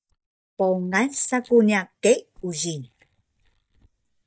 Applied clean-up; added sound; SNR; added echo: neural mask model DeepFilterNet 3.